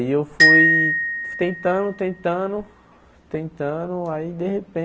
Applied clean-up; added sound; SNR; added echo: none; Glockenspiel; -3 dB; none.